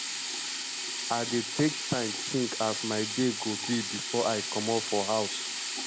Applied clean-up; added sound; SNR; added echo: none; Sink (filling or washing); 3 dB; none.